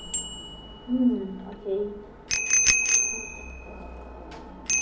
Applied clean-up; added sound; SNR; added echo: none; Bicycle bell; -4 dB; reverberation time 0.4 s.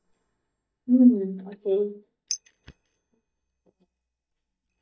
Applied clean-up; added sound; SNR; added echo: neural mask model DeepFilterNet 3.